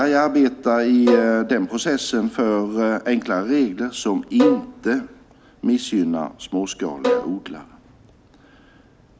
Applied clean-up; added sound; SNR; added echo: none; Bowed string instrument; 6 dB; none.